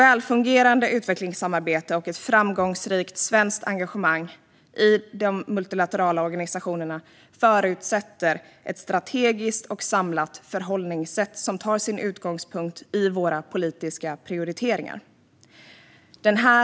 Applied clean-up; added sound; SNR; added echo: none; none; none; none.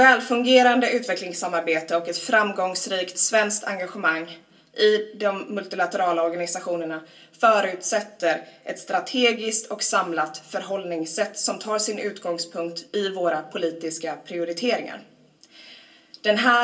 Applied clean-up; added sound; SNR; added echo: none; none; none; reverberation time 0.2 s.